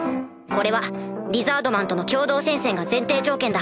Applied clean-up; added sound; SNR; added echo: none; none; none; none.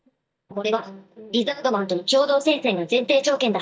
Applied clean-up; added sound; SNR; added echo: neural mask model DeepFilterNet 3.